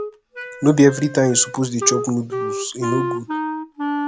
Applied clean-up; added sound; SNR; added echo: none; Wind instrument, woodwind instrument; 6 dB; none.